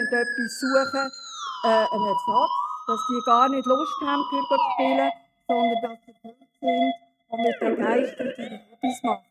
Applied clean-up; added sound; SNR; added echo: neural mask model RNNoise.